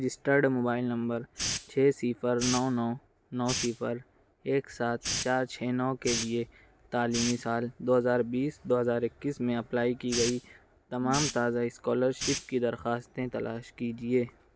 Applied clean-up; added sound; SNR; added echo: none; Hiss; 9 dB; none.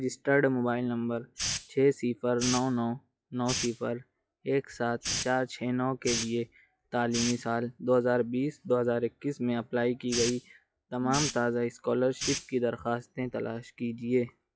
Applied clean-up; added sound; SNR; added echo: classical method log-MMSE.